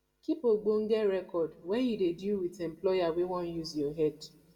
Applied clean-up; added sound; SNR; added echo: none; none; none; reverberation time 1.1 s.